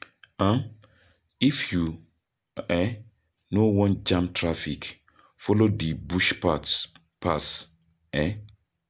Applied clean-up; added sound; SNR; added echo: none; none; none; none.